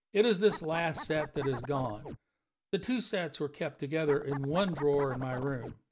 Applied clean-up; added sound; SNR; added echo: none; Scratching (performance technique); 12 dB; none.